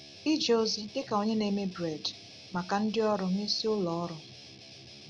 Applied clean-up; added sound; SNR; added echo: none; Guitar; 18 dB; none.